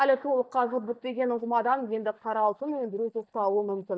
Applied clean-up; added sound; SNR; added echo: neural mask model DeepFilterNet 3.